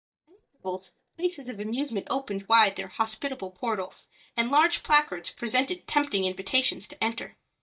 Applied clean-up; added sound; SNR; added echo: neural mask model DeepFilterNet 3.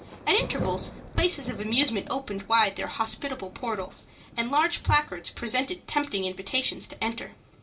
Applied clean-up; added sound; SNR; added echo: none; Thunder / Rain; 13 dB; reverberation time 0.2 s.